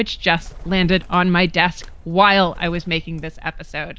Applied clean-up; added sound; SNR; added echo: none; Bird; 15 dB; none.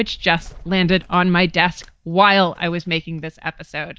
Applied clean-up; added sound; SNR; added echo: neural mask model DeepFilterNet 3.